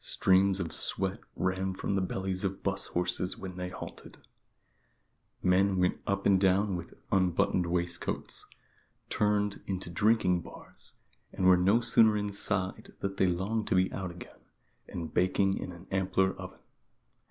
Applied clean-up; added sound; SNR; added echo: none; none; none; none.